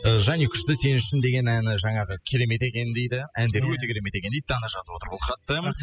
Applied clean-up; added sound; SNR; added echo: classical method spectral subtraction.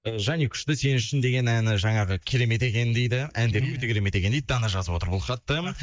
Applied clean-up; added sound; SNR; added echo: neural mask model DeepFilterNet 3.